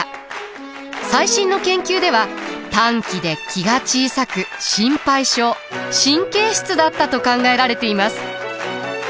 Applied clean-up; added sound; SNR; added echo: none; none; none; none.